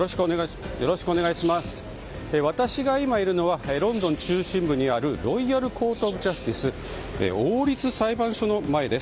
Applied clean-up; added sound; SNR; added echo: none; Wild animals; 13 dB; none.